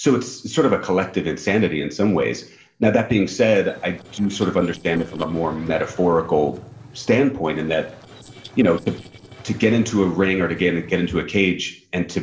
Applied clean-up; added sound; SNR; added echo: neural separator model SepFormer DNS4.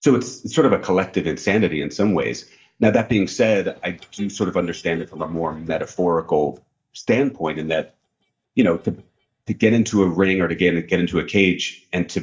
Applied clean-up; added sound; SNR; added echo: neural mask model DeepFilterNet 3.